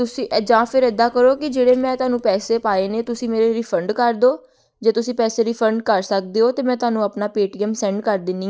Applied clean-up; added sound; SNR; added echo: neural separator model SepFormer DNS4.